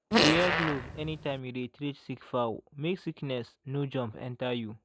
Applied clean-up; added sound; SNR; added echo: none; Fart; -5 dB; none.